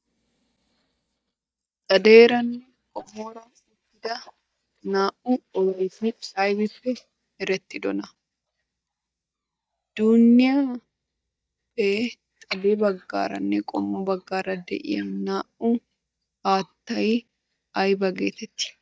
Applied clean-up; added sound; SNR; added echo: neural mask model DeepFilterNet 3.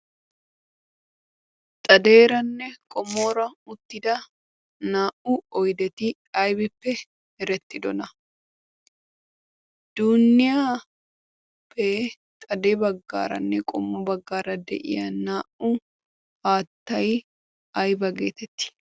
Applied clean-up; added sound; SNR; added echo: none; none; none; none.